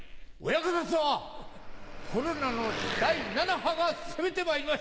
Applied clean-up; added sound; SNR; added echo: none; Car passing by / Traffic noise, roadway noise / Engine; 10 dB; none.